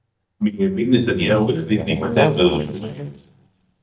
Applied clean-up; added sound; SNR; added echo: neural mask model DeepFilterNet 3.